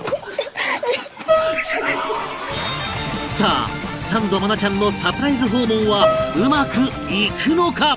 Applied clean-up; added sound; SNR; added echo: none; Piano; 7 dB; none.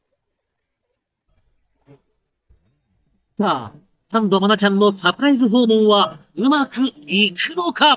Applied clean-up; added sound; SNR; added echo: neural mask model DeepFilterNet 3.